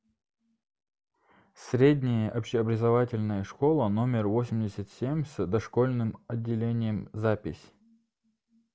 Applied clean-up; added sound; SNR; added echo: none; none; none; none.